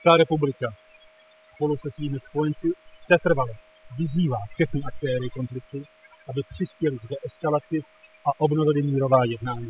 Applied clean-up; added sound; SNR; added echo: classical method spectral subtraction.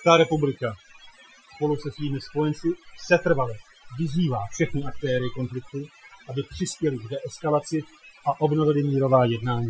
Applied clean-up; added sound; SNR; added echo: classical method Wiener filter.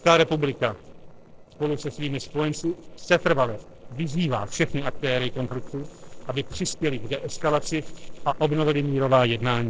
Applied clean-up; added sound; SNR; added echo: neural separator model SepFormer DNS4.